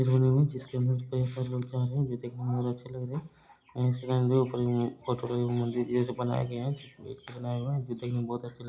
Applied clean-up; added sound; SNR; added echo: none; none; none; reverberation time 0.4 s.